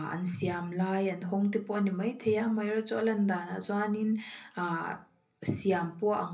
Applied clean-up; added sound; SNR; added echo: none; none; none; reverberation time 0.3 s.